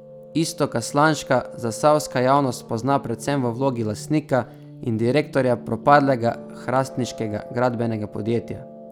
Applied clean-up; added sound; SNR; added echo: none; Piano; 16 dB; none.